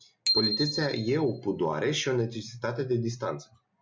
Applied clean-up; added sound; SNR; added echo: none; Bicycle bell; 5 dB; none.